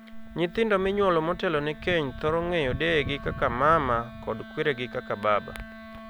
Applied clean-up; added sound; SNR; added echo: none; Wind instrument, woodwind instrument; 17 dB; none.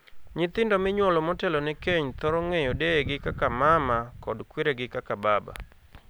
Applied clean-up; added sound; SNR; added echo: none; none; none; none.